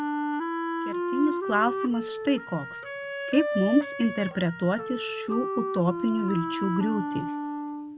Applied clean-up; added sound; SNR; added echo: none; Wind instrument, woodwind instrument; 4 dB; none.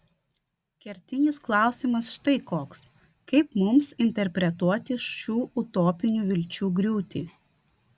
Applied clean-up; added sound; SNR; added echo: none; none; none; none.